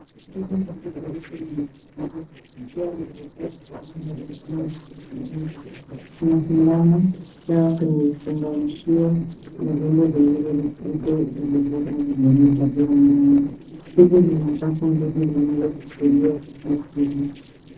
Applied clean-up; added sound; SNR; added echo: neural separator model SepFormer DNS4.